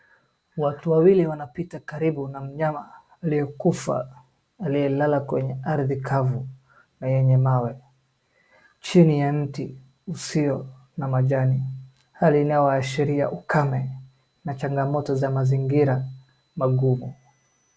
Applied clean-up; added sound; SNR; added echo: none; none; none; none.